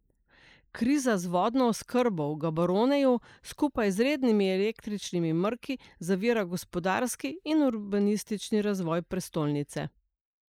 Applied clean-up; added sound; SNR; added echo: neural mask model Resemble Enhance denoiser.